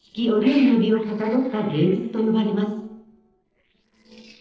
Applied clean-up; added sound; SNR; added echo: neural separator model SepFormer DNS4.